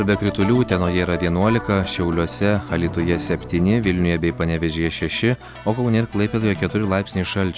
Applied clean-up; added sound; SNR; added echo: none; none; none; none.